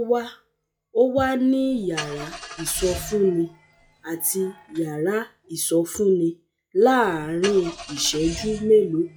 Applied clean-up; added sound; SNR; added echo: classical method log-MMSE.